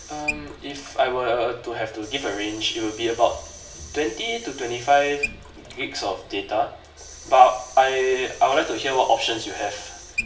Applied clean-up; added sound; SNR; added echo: none; Sink (filling or washing) / Water tap, faucet; 15 dB; reverberation time 0.6 s.